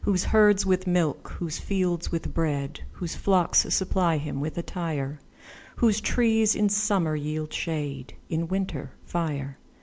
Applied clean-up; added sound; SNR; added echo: none; none; none; none.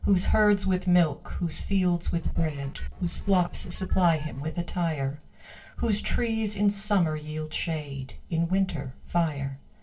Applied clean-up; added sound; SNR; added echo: neural separator model SepFormer DNS4.